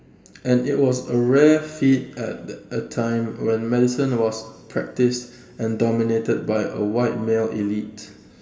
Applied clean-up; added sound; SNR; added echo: none; none; none; reverberation time 1.4 s.